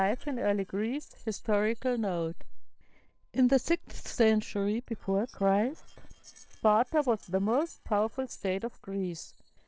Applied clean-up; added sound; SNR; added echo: neural separator model SepFormer DNS4.